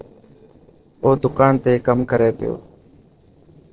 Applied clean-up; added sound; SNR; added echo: neural separator model SepFormer DNS4.